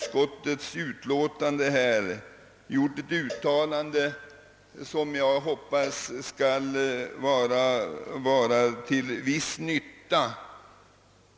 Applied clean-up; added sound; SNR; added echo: none; Cowbell; 19 dB; none.